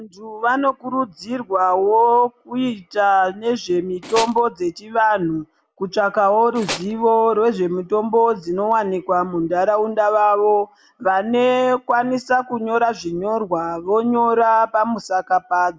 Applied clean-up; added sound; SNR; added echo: none; Tools; 10 dB; none.